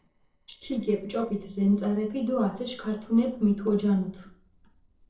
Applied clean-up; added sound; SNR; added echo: neural separator model SepFormer DNS4.